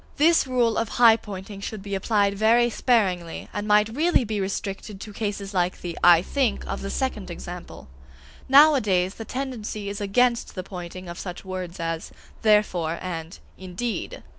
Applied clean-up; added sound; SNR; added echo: none; Truck; 17 dB; none.